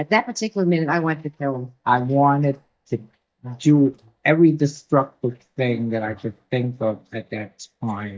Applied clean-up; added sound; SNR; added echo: neural mask model DeepFilterNet 3.